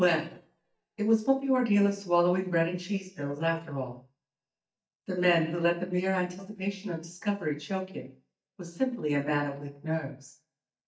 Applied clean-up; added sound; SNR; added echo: neural mask model DeepFilterNet 3.